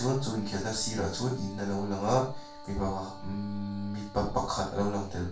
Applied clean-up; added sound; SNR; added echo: none; Wind instrument, woodwind instrument; 18 dB; reverberation time 0.3 s.